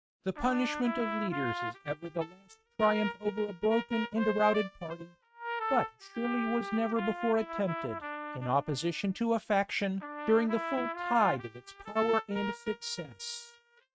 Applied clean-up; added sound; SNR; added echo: neural mask model RNNoise.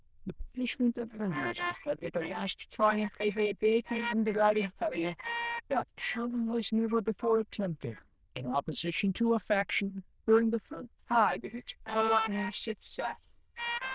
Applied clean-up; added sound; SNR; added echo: neural diffusion model UNIVERSE++.